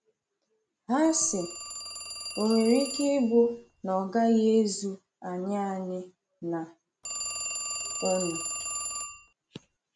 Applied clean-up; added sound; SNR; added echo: none; Telephone; 10 dB; none.